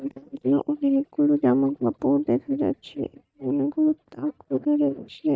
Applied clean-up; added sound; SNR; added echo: neural mask model DeepFilterNet 3.